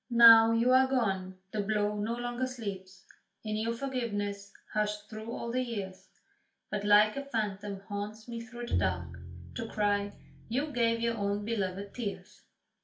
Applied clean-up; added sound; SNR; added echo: none; Bowed string instrument; 8 dB; reverberation time 0.2 s.